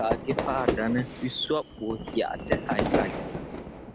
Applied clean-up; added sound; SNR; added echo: none; Fire / Fireworks; 0 dB; none.